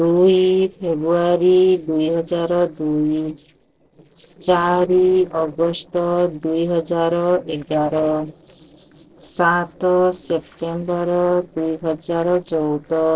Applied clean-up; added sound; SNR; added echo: neural separator model SepFormer DNS4.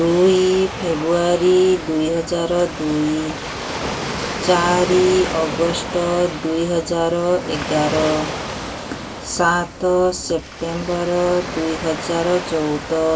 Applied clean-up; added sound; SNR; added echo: none; Waves, surf; 9 dB; reverberation time 0.2 s.